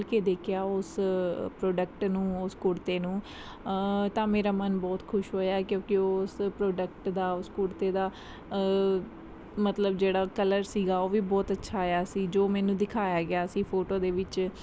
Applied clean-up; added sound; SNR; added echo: none; none; none; none.